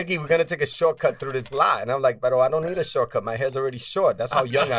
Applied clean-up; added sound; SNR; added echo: neural separator model SepFormer DNS4.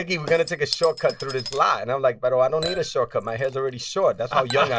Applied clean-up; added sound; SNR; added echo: none; Chink, clink / Liquid; 15 dB; none.